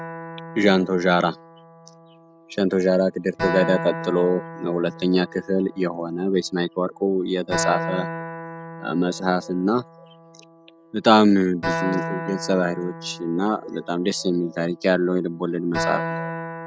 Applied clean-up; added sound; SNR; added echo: none; Acoustic guitar; 10 dB; none.